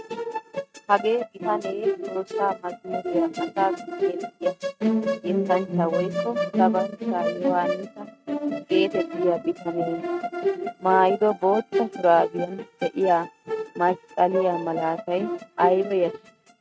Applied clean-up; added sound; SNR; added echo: neural mask model RNNoise.